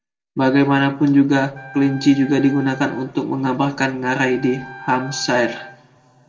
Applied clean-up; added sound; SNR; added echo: none; Wind instrument, woodwind instrument; 19 dB; reverberation time 0.3 s.